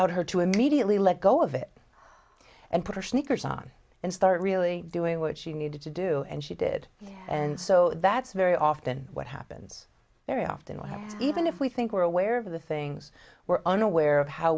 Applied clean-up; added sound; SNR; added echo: none; none; none; none.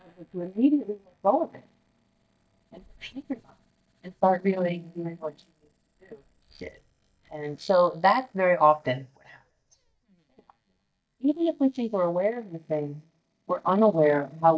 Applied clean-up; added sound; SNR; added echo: neural mask model DeepFilterNet 3.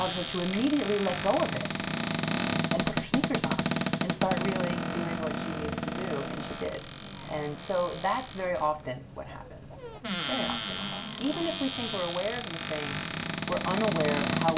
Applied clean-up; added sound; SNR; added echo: none; Cupboard open or close; -4 dB; reverberation time 0.3 s.